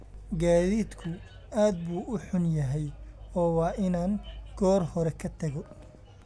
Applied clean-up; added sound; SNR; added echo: none; none; none; none.